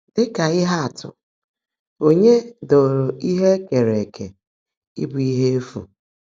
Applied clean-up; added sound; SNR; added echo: none; none; none; none.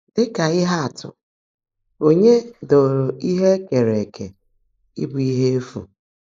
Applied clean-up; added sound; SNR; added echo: neural mask model Resemble Enhance denoiser.